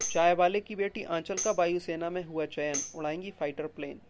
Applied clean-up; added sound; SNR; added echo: none; Tambourine; 12 dB; none.